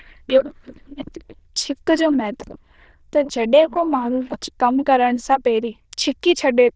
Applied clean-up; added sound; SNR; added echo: neural diffusion model UNIVERSE++.